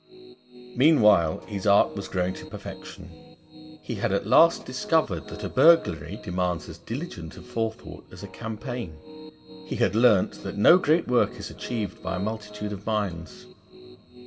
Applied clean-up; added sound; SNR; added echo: none; Piano; 18 dB; reverberation time 1.6 s.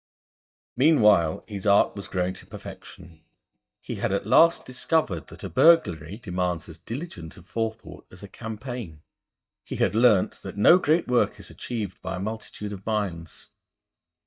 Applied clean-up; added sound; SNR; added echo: neural mask model DeepFilterNet 3.